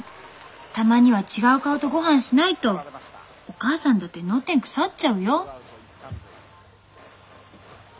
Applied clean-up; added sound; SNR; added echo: none; none; none; none.